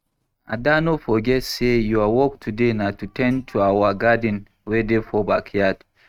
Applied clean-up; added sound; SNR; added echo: neural mask model RNNoise.